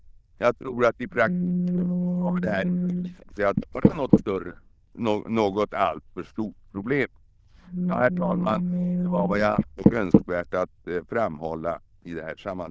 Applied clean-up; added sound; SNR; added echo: neural diffusion model UNIVERSE++.